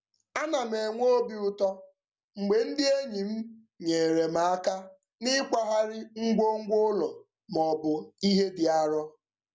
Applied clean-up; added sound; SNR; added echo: none; none; none; none.